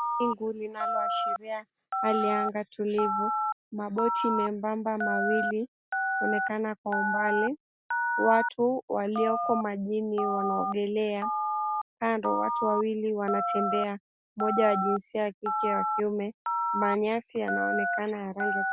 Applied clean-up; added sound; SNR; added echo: none; Telephone; 1 dB; none.